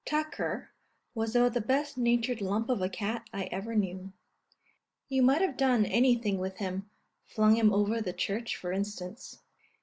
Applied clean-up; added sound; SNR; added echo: none; none; none; none.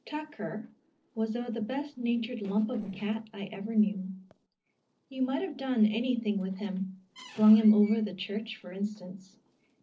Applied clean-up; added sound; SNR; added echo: neural separator model SepFormer DNS4.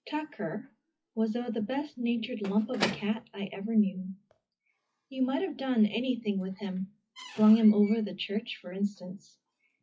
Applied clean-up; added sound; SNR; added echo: classical method WPE with log-MMSE.